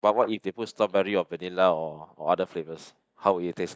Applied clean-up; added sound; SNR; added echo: neural mask model DeepFilterNet 3.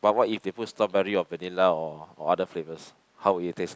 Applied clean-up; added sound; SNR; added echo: none; none; none; none.